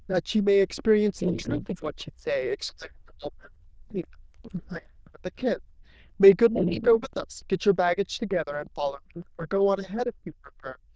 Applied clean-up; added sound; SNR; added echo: neural diffusion model UNIVERSE++.